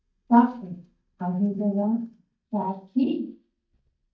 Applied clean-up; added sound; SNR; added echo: neural mask model DeepFilterNet 3.